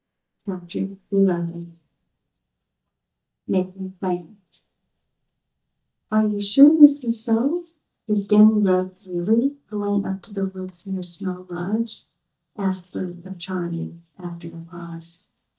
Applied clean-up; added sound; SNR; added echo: neural mask model DeepFilterNet 3.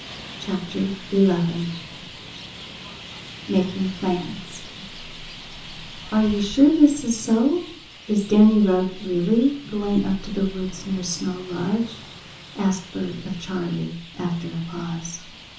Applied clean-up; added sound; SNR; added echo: none; Traffic noise, roadway noise; 17 dB; reverberation time 0.7 s.